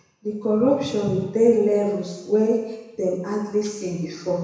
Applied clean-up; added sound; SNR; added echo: none; none; none; reverberation time 1.0 s.